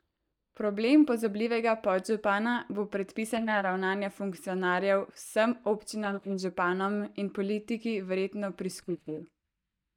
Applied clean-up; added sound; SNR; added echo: neural mask model DeepFilterNet 3.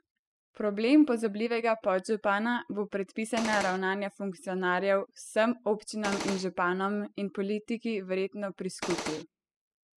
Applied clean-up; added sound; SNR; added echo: classical method spectral subtraction.